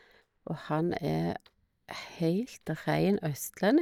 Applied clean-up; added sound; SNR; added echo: neural mask model DeepFilterNet 3.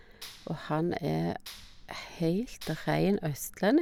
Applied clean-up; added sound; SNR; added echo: none; Clapping + Thunder; 18 dB; none.